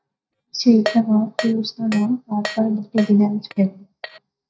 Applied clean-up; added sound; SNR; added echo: neural mask model DeepFilterNet 3.